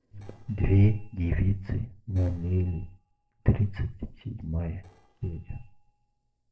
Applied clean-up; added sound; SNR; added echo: neural separator model SepFormer DNS4.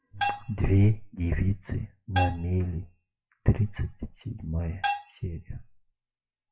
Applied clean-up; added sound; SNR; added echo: classical method WPE with log-MMSE.